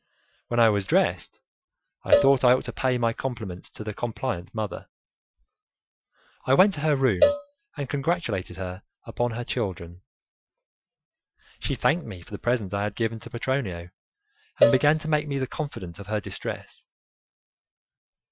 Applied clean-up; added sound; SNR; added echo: classical method Wiener filter.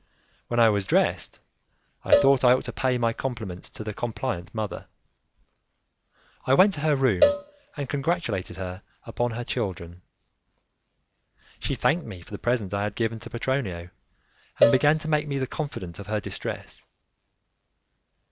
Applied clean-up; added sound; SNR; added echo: none; Cowbell; 1 dB; none.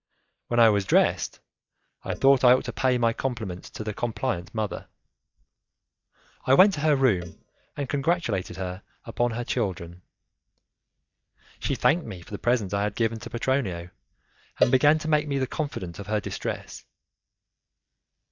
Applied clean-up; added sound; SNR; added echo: neural mask model DeepFilterNet 3.